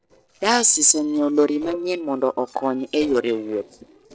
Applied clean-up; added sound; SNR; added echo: neural separator model SepFormer DNS4.